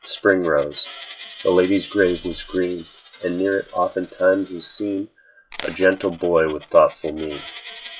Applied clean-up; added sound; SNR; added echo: classical method WPE with log-MMSE.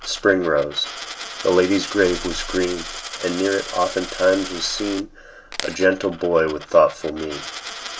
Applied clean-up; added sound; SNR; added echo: none; Coin (dropping); 12 dB; reverberation time 0.2 s.